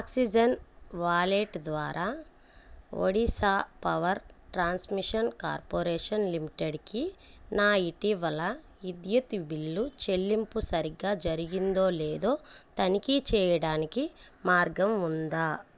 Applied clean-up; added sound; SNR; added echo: none; none; none; none.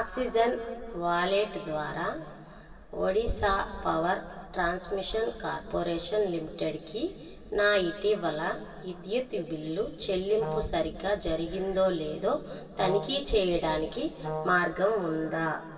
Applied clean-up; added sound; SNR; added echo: none; Brass instrument; 7 dB; reverberation time 2.3 s.